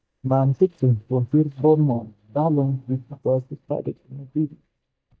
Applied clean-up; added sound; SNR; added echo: neural mask model DeepFilterNet 3.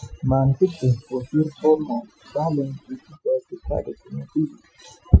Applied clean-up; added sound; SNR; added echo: classical method Wiener filter.